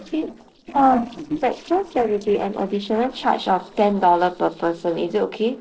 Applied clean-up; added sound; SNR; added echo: neural separator model SepFormer DNS4.